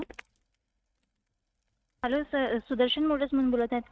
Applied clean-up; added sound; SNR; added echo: neural mask model RNNoise.